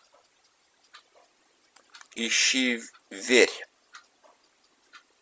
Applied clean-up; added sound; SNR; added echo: none; none; none; none.